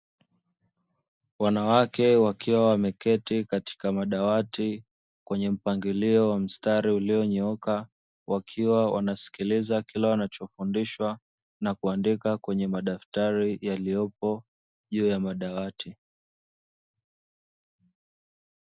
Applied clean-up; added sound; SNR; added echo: none; none; none; none.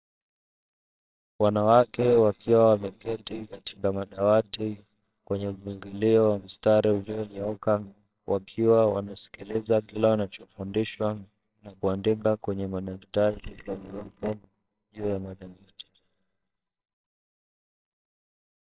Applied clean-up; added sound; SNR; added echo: neural separator model SepFormer WHAMR!.